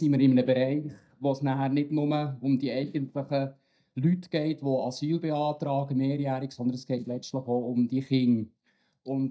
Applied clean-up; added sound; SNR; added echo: neural mask model DeepFilterNet 3.